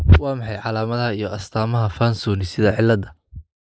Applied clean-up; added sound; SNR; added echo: neural mask model Resemble Enhance denoiser.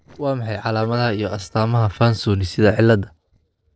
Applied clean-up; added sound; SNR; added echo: neural separator model SepFormer DNS4.